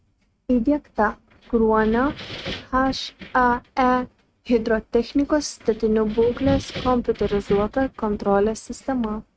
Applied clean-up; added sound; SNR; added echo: neural mask model RNNoise.